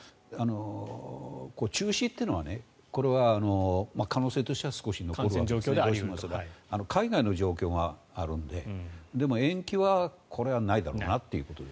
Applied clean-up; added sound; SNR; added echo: none; none; none; none.